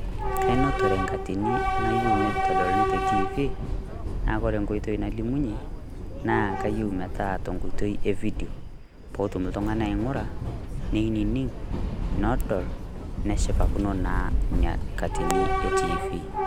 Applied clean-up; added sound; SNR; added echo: none; Subway, metro, underground / Train; -3 dB; none.